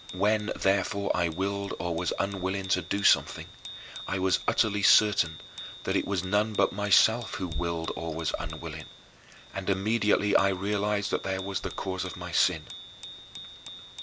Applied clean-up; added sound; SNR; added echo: none; Bicycle bell; 15 dB; none.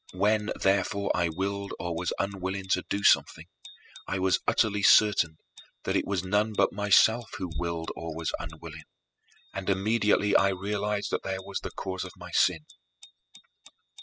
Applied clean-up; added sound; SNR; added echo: classical method spectral subtraction.